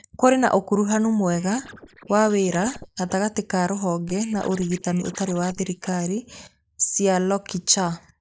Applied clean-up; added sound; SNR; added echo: neural mask model Resemble Enhance denoiser.